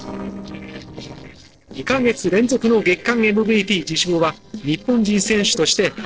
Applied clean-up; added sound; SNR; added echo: neural separator model SepFormer DNS4.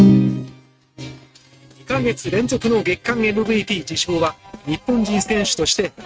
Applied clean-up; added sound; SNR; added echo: neural mask model RNNoise.